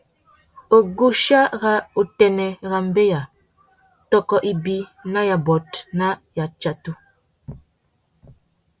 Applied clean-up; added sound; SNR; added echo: none; none; none; none.